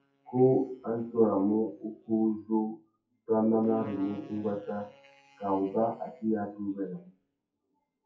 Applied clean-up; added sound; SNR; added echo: classical method WPE with log-MMSE.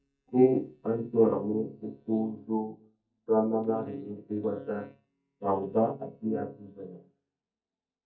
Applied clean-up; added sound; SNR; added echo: neural mask model DeepFilterNet 3.